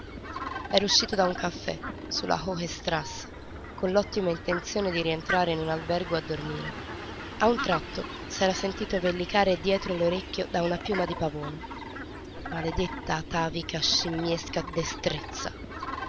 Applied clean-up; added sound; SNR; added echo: none; Fowl; 8 dB; none.